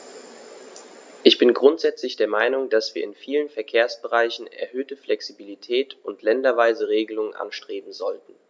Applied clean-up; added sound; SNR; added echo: none; none; none; none.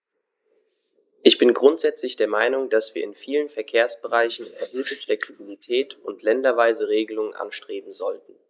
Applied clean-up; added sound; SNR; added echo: neural mask model Resemble Enhance denoiser.